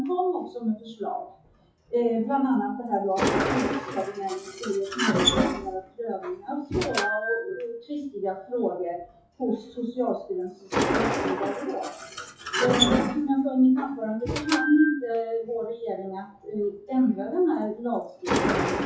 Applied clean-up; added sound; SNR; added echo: classical method WPE with log-MMSE.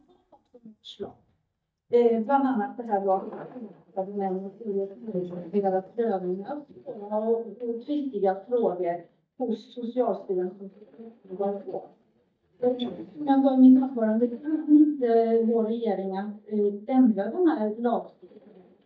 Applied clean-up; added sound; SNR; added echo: neural mask model DeepFilterNet 3.